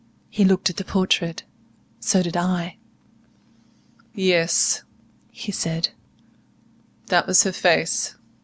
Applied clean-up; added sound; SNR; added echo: none; none; none; none.